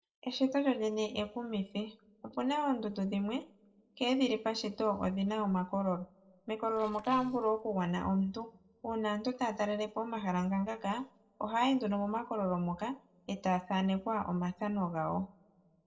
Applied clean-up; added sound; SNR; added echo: neural separator model SepFormer DNS4.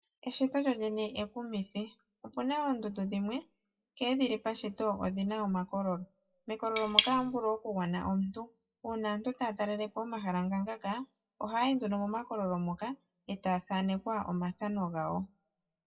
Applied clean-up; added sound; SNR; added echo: classical method WPE with log-MMSE.